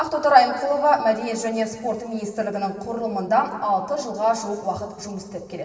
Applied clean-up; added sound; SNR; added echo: none; none; none; reverberation time 2.1 s.